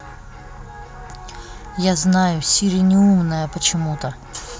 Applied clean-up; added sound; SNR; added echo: none; none; none; none.